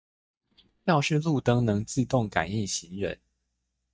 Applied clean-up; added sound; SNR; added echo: neural mask model DeepFilterNet 3.